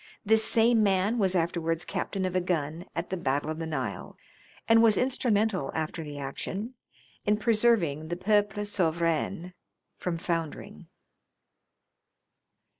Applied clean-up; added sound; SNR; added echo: neural mask model Resemble Enhance denoiser.